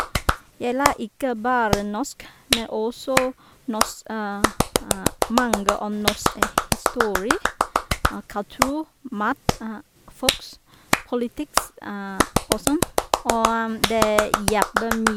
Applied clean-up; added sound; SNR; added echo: none; Clapping; -2 dB; none.